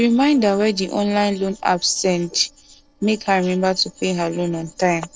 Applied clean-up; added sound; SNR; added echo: neural separator model SepFormer DNS4.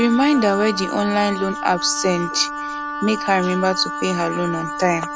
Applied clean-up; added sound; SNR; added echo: none; Wind instrument, woodwind instrument; 7 dB; none.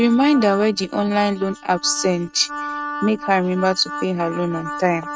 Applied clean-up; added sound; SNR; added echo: neural mask model RNNoise.